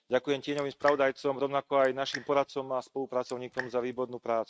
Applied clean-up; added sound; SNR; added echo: neural mask model RNNoise.